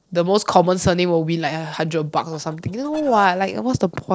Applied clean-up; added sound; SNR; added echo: neural separator model SepFormer DNS4.